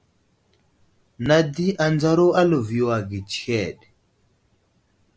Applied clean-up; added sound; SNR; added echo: none; none; none; none.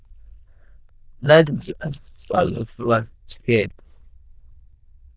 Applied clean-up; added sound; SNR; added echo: neural diffusion model UNIVERSE++.